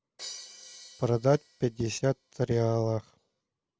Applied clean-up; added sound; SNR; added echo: none; Crash cymbal; 20 dB; none.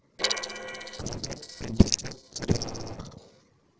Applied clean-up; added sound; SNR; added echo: neural separator model SepFormer DNS4.